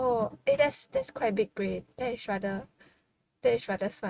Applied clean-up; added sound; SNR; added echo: neural mask model RNNoise.